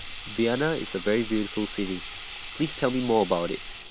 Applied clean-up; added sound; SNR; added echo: none; Sink (filling or washing); 5 dB; none.